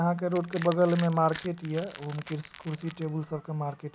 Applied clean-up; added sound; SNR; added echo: none; Crushing; 13 dB; none.